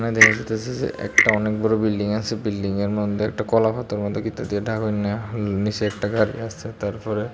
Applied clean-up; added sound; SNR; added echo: none; Clock; -1 dB; none.